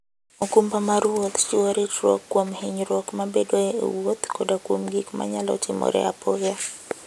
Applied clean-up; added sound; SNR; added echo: none; none; none; none.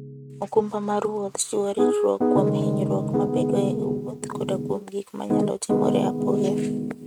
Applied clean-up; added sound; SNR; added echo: neural mask model RNNoise.